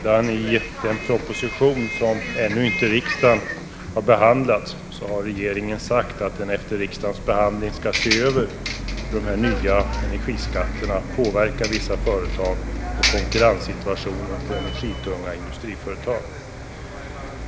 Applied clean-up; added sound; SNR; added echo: none; Bus; 5 dB; none.